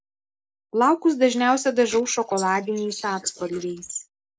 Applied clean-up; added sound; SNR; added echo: neural mask model Resemble Enhance denoiser.